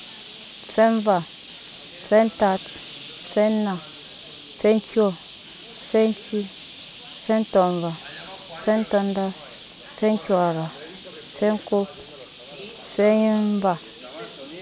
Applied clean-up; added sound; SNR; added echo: none; Bird; 15 dB; none.